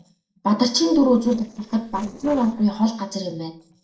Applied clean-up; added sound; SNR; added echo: neural separator model SepFormer DNS4.